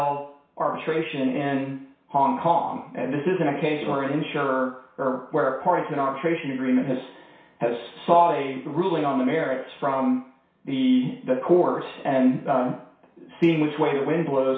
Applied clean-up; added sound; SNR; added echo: none; none; none; reverberation time 0.6 s.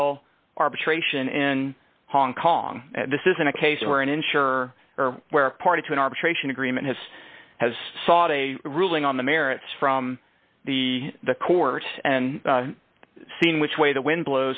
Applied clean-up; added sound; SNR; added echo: none; none; none; none.